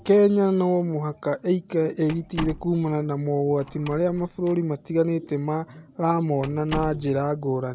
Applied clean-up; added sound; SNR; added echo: none; Slam; 17 dB; none.